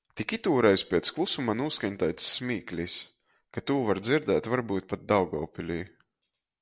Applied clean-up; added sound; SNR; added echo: none; none; none; none.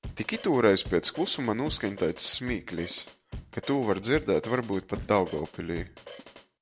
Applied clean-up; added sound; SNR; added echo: none; Drum kit; 15 dB; none.